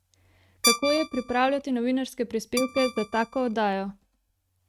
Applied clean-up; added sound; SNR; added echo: neural mask model RNNoise.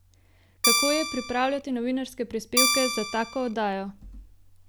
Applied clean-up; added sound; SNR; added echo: none; Guitar; -3 dB; none.